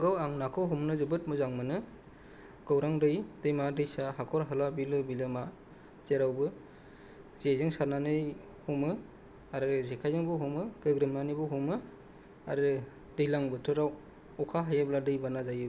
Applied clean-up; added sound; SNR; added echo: none; none; none; none.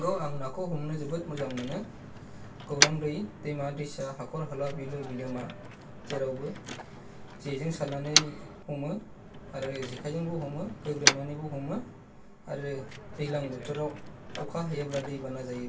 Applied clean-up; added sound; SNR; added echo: none; Motor vehicle (road); 1 dB; reverberation time 0.2 s.